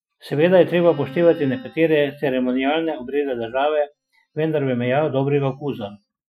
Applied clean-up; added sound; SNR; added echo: classical method Wiener filter.